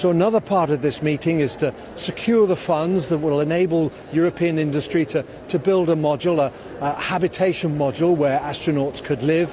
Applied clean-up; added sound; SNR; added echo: none; none; none; none.